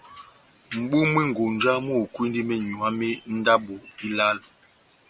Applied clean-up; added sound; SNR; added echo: none; none; none; none.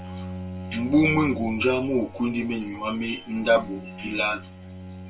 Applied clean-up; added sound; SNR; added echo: none; Bowed string instrument; 12 dB; reverberation time 0.1 s.